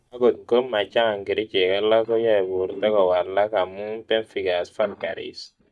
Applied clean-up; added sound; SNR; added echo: neural mask model DeepFilterNet 3.